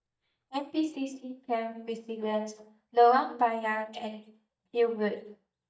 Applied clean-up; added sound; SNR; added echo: neural mask model DeepFilterNet 3.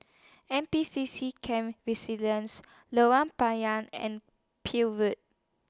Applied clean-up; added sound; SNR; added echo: none; none; none; none.